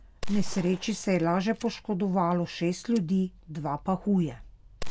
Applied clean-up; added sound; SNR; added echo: none; Gunshot, gunfire; 8 dB; none.